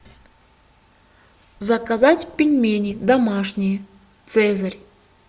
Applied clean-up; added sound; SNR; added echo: none; none; none; none.